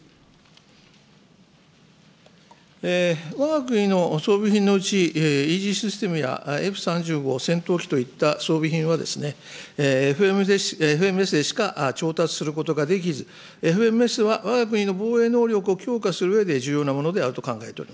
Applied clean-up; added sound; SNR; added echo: none; none; none; none.